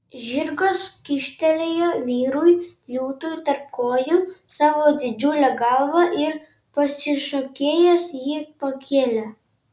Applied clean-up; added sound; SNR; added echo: none; none; none; none.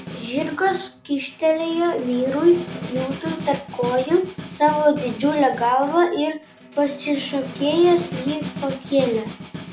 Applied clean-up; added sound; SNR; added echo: none; Snare drum; 12 dB; none.